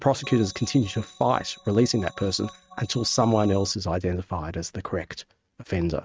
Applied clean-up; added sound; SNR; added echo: neural mask model RNNoise.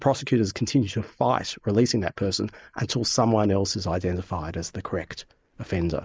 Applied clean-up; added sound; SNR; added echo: neural mask model Resemble Enhance denoiser.